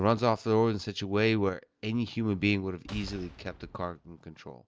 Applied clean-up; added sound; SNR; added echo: none; Boom; 17 dB; none.